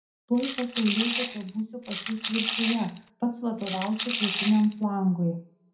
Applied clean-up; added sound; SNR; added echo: none; Rattle / Rattle (instrument); 5 dB; reverberation time 0.4 s.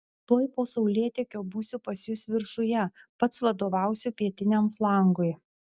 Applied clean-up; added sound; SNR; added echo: none; none; none; none.